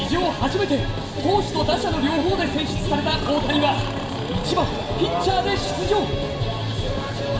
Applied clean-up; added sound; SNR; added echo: none; Burping, eructation; 17 dB; reverberation time 1.6 s.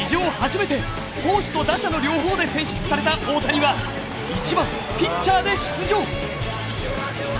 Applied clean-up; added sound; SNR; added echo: none; none; none; none.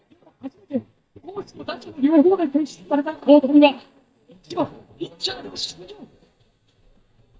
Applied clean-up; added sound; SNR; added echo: neural mask model DeepFilterNet 3.